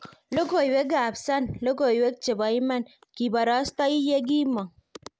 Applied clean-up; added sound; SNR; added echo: none; none; none; none.